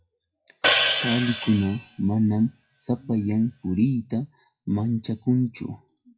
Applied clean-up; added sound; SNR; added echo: classical method WPE with log-MMSE.